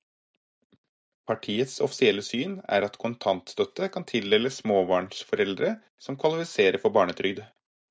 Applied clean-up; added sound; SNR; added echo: none; none; none; none.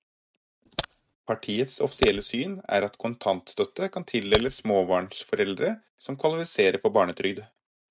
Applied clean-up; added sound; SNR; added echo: neural mask model RNNoise.